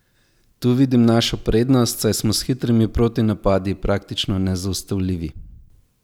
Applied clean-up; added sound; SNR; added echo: none; none; none; none.